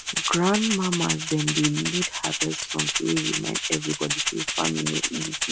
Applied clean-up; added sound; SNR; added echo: none; Rattle (instrument); 1 dB; none.